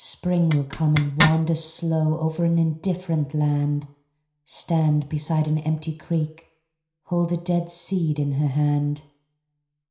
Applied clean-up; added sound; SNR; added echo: none; Zipper (clothing); 4 dB; reverberation time 0.5 s.